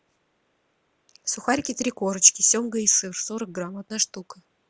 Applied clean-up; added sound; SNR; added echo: none; none; none; none.